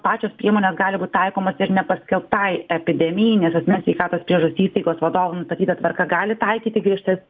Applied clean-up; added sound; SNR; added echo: none; none; none; none.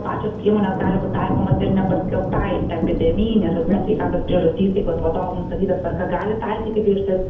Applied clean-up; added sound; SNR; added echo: none; Thunder; 3 dB; reverberation time 0.7 s.